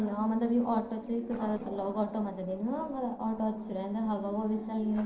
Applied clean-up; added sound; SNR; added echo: neural separator model SepFormer DNS4.